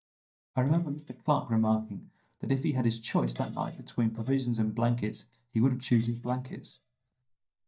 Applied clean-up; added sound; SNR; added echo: neural mask model DeepFilterNet 3.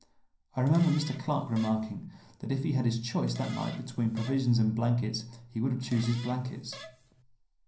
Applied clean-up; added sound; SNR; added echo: none; Fart; 18 dB; reverberation time 0.6 s.